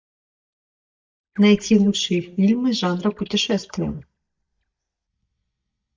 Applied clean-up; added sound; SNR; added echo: neural mask model DeepFilterNet 3.